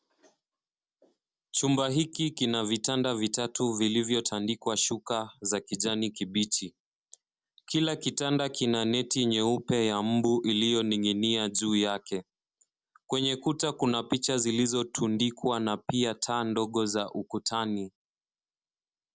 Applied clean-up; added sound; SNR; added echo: none; none; none; none.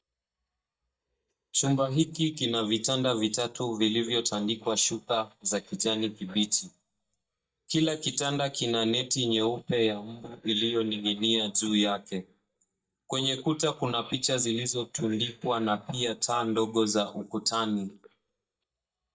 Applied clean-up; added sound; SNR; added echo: neural mask model DeepFilterNet 3.